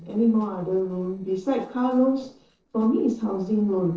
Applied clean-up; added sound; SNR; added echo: neural separator model SepFormer DNS4.